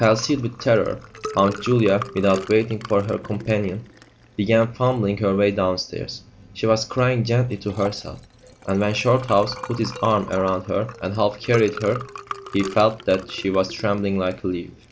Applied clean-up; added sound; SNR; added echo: none; Liquid; 16 dB; none.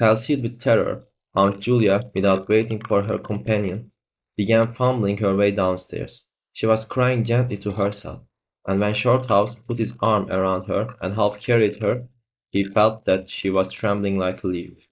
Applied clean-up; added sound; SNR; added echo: neural mask model Resemble Enhance denoiser.